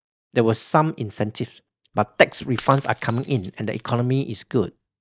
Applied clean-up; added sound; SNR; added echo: neural mask model DeepFilterNet 3.